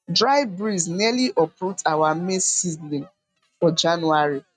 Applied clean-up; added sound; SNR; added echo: neural mask model RNNoise.